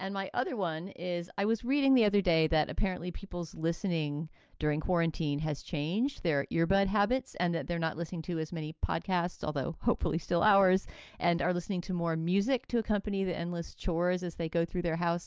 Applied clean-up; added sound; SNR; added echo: none; none; none; none.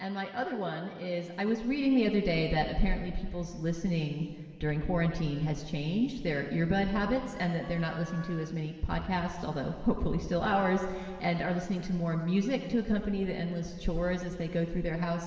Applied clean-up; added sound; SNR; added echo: none; Wind instrument, woodwind instrument; 20 dB; reverberation time 2.1 s.